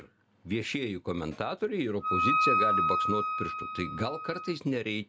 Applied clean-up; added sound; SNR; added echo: none; Wind instrument, woodwind instrument; -4 dB; none.